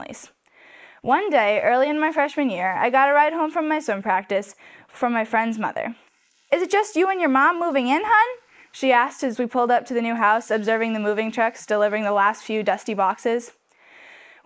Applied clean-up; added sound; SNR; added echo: neural mask model Resemble Enhance denoiser.